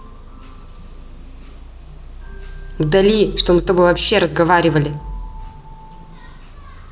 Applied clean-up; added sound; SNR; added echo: none; Accelerating, revving, vroom; 13 dB; none.